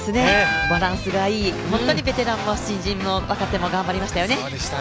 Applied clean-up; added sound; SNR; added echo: none; Wind instrument, woodwind instrument; 3 dB; none.